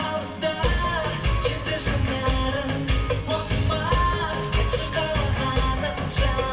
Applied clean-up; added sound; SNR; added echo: none; Glass; 19 dB; reverberation time 2.4 s.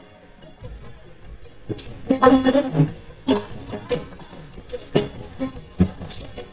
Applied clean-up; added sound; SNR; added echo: neural mask model DeepFilterNet 3.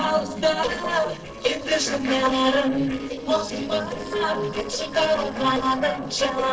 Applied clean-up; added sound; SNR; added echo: neural separator model SepFormer DNS4.